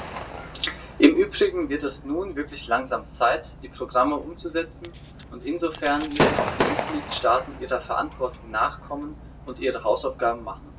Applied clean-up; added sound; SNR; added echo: none; Gunshot, gunfire / Fireworks; 7 dB; reverberation time 0.1 s.